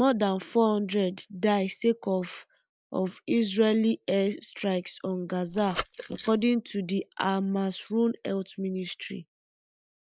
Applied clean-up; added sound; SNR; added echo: neural mask model Resemble Enhance denoiser.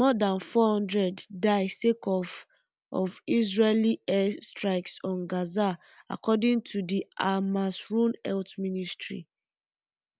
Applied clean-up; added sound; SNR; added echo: none; none; none; none.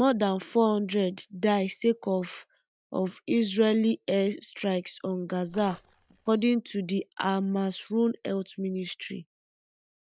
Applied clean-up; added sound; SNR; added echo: neural mask model DeepFilterNet 3.